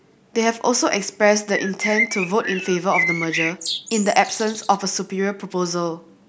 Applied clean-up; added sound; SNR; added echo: none; Bird; 4 dB; none.